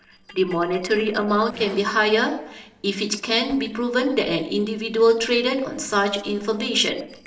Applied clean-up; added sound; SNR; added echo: neural separator model SepFormer DNS4.